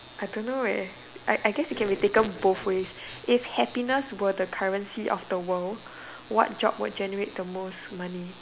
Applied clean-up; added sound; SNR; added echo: none; none; none; none.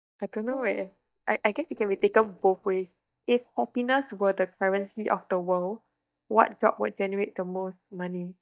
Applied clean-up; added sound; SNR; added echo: neural mask model DeepFilterNet 3.